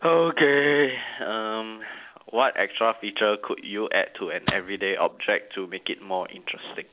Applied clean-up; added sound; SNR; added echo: neural separator model SepFormer DNS4.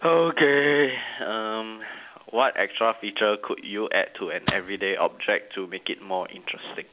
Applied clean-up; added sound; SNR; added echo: none; Rattle (instrument); 5 dB; none.